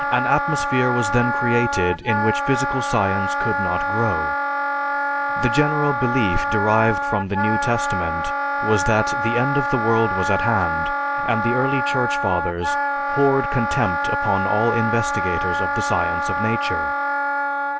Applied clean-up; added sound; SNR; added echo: none; Wind instrument, woodwind instrument; -1 dB; none.